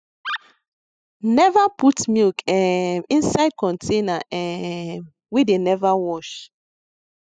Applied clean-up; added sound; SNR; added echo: classical method spectral subtraction.